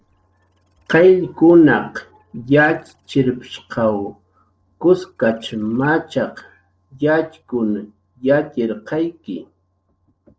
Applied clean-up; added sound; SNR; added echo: neural separator model SepFormer DNS4.